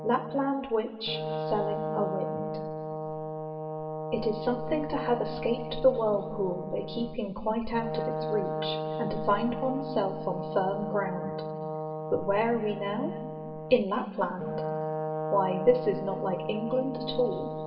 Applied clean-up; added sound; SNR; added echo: none; Brass instrument; 4 dB; reverberation time 2.1 s.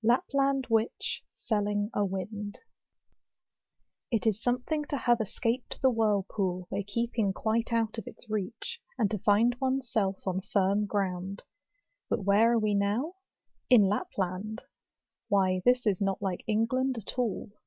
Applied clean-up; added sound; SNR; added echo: none; none; none; none.